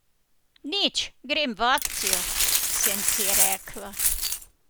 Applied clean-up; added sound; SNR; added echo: none; Glass; -5 dB; none.